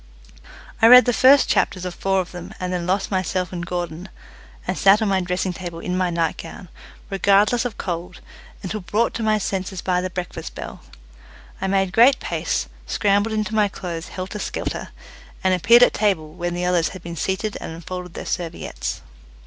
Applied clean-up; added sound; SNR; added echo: none; none; none; none.